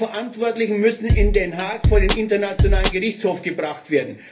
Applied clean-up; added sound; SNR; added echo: none; Drum kit; -3 dB; reverberation time 0.3 s.